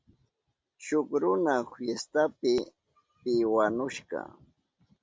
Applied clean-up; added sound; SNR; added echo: none; none; none; none.